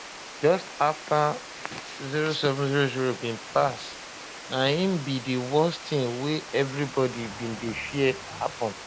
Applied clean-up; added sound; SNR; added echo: none; Water; 13 dB; none.